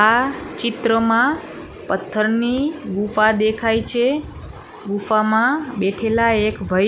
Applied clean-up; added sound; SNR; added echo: none; none; none; none.